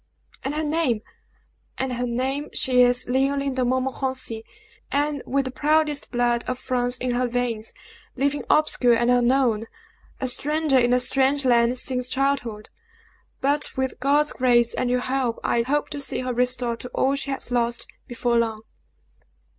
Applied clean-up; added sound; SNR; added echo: none; none; none; none.